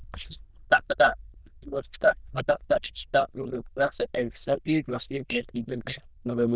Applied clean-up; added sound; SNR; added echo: neural diffusion model UNIVERSE++.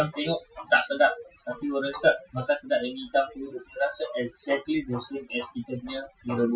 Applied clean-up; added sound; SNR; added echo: classical method Wiener filter.